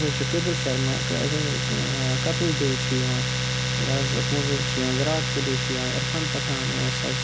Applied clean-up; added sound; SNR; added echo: none; Domestic sounds, home sounds; -3 dB; none.